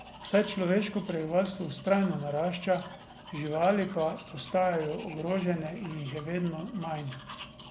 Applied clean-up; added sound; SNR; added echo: none; Domestic sounds, home sounds; 15 dB; none.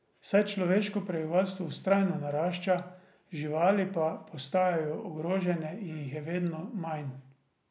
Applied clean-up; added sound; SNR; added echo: none; none; none; none.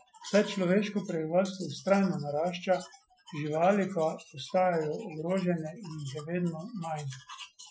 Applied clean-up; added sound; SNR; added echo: classical method Wiener filter.